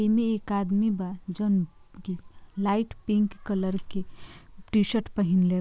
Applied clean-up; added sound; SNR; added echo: none; none; none; none.